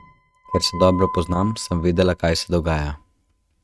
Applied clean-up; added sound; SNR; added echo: neural mask model RNNoise.